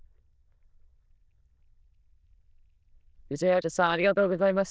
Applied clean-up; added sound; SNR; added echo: neural diffusion model UNIVERSE++.